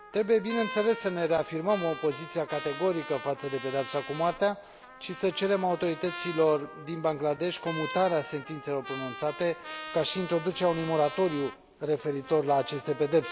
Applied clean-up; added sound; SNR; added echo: none; Trumpet; 13 dB; none.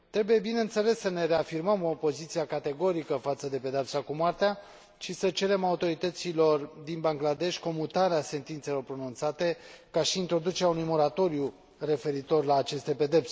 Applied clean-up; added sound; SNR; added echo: none; none; none; none.